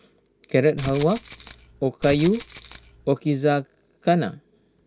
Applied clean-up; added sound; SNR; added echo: none; Rattle (instrument); 15 dB; none.